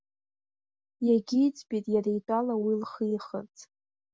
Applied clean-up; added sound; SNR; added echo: none; none; none; none.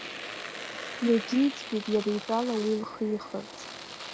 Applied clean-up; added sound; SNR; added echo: none; Domestic sounds, home sounds; 10 dB; none.